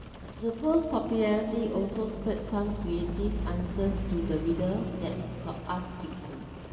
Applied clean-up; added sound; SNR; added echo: none; Rain; 7 dB; reverberation time 2.5 s.